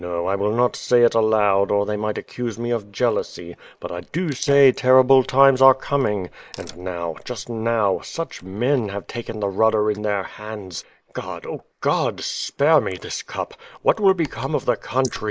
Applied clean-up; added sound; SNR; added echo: neural mask model Resemble Enhance denoiser.